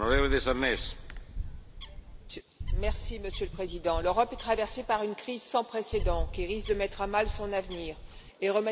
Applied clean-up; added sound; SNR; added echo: none; Bird; 3 dB; none.